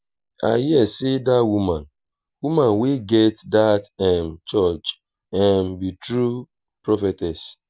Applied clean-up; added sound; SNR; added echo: none; none; none; none.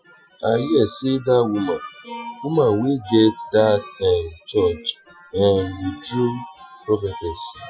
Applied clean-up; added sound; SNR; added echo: classical method Wiener filter.